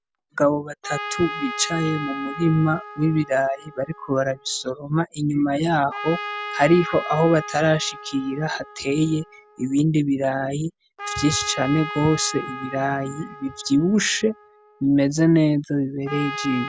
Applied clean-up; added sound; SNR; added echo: none; Trumpet; 12 dB; none.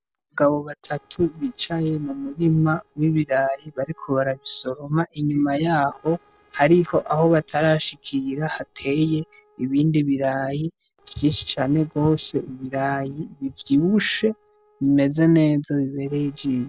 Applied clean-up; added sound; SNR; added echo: neural separator model SepFormer DNS4.